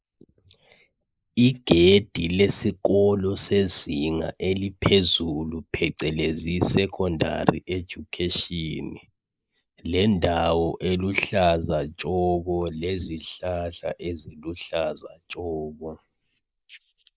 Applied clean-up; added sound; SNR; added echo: neural mask model Resemble Enhance denoiser.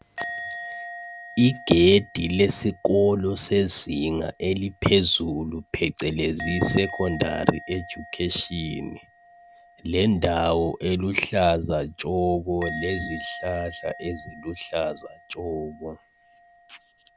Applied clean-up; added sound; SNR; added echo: none; Musical instrument; 16 dB; none.